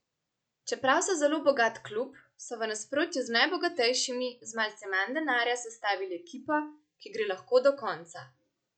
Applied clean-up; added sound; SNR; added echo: none; none; none; none.